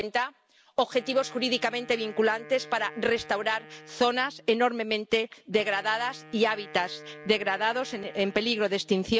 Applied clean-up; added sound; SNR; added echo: none; Wind instrument, woodwind instrument; 20 dB; none.